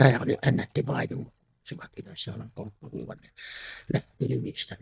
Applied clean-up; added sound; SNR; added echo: neural mask model DeepFilterNet 3.